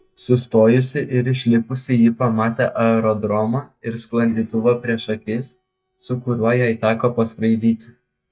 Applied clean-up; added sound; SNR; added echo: neural mask model DeepFilterNet 3.